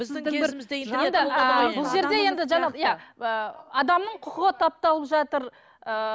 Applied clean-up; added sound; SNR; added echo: none; none; none; none.